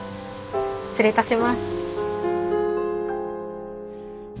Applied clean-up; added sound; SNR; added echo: none; none; none; none.